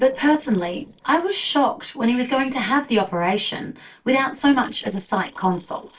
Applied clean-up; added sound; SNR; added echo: neural separator model SepFormer DNS4.